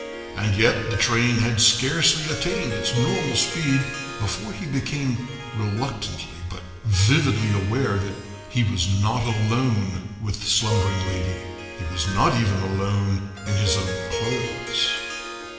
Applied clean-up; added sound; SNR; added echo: none; Harp; 10 dB; reverberation time 1.3 s.